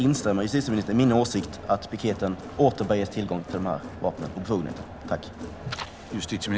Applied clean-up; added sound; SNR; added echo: none; Crowd; 13 dB; none.